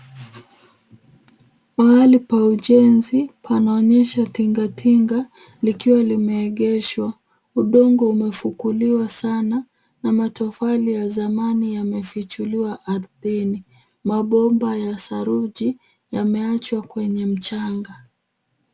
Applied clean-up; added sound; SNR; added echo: none; none; none; none.